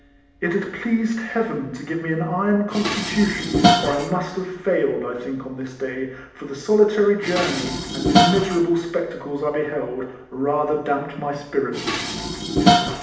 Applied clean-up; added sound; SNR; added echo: none; Dishes, pots, and pans; 2 dB; reverberation time 0.8 s.